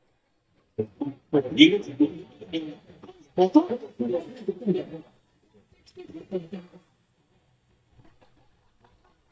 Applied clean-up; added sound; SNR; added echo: neural mask model DeepFilterNet 3.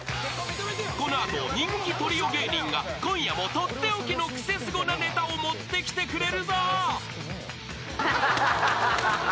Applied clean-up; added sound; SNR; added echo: none; none; none; none.